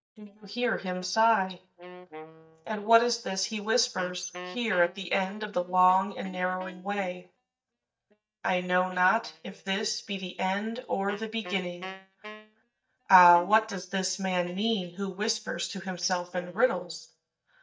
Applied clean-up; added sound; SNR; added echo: neural mask model DeepFilterNet 3.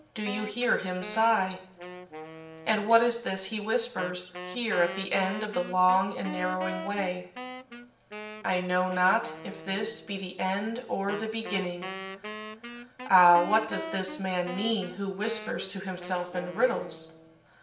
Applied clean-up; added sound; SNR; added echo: none; Wind instrument, woodwind instrument; 13 dB; reverberation time 0.6 s.